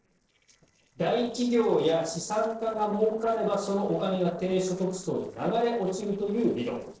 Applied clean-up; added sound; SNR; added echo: neural separator model SepFormer DNS4.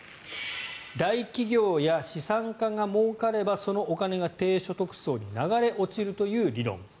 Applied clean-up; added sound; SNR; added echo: none; none; none; none.